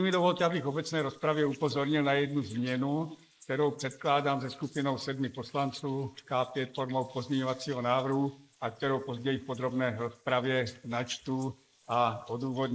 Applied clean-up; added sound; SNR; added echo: neural mask model Resemble Enhance denoiser.